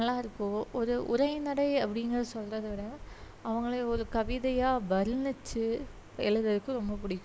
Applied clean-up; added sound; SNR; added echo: none; none; none; none.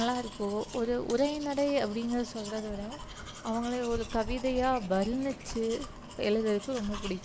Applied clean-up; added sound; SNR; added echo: none; Domestic sounds, home sounds; 14 dB; none.